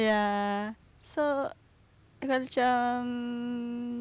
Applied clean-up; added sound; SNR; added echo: none; none; none; none.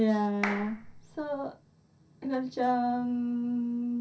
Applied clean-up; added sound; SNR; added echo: none; Clapping; 9 dB; reverberation time 0.3 s.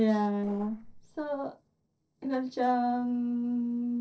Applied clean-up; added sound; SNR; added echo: neural separator model SepFormer DNS4.